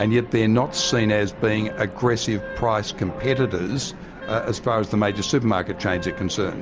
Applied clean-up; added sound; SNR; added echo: none; Wind instrument, woodwind instrument; 16 dB; none.